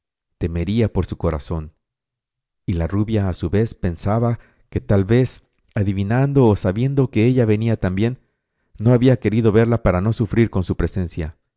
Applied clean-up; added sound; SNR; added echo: none; none; none; none.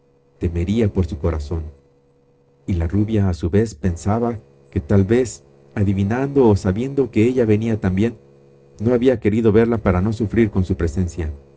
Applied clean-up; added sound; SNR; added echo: neural separator model SepFormer DNS4.